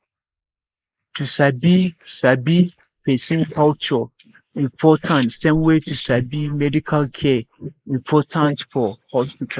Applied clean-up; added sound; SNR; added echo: neural mask model Resemble Enhance denoiser.